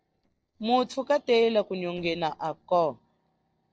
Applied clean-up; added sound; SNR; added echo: neural separator model SepFormer DNS4.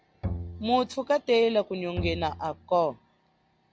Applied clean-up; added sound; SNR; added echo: none; Bowed string instrument; 10 dB; none.